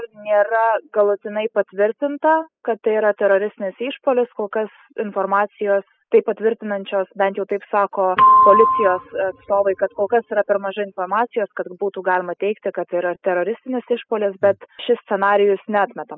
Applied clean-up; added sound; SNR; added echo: classical method spectral subtraction.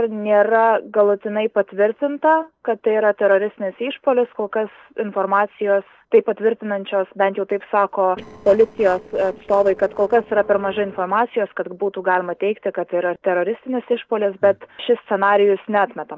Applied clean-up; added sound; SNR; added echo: neural separator model SepFormer DNS4.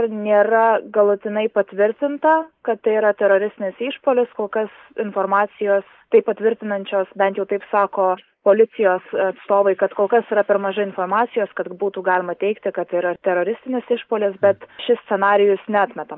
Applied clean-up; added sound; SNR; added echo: neural mask model Resemble Enhance denoiser.